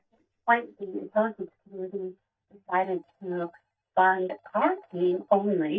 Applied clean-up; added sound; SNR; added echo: neural mask model DeepFilterNet 3.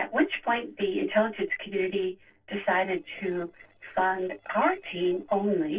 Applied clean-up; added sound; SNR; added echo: neural separator model SepFormer DNS4.